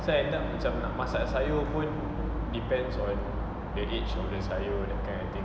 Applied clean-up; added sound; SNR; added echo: none; none; none; none.